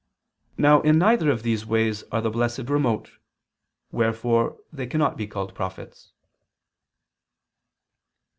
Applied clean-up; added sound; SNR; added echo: none; none; none; none.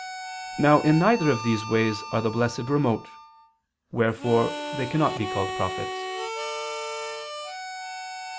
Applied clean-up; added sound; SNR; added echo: none; Harmonica; 8 dB; none.